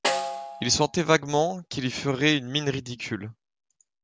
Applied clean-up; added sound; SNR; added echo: none; Snare drum; 7 dB; none.